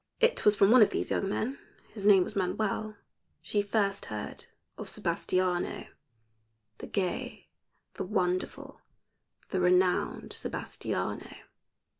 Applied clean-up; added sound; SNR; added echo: none; none; none; none.